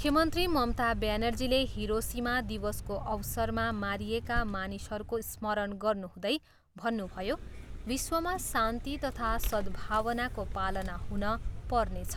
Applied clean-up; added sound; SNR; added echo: none; Vehicle; 5 dB; none.